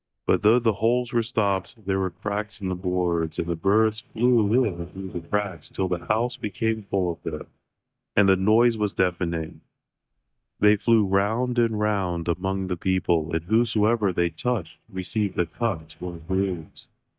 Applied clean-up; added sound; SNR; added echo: neural mask model DeepFilterNet 3.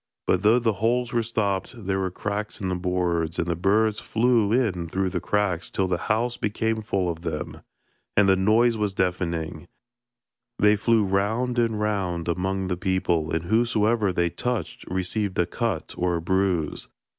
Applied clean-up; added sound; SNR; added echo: none; none; none; none.